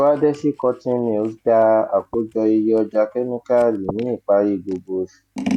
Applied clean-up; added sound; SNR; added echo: none; Scissors; 14 dB; none.